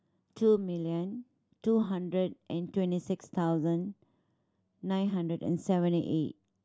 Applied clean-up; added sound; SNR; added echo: none; none; none; none.